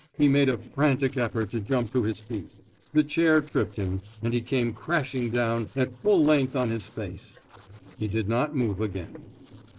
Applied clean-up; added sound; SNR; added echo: neural separator model SepFormer DNS4.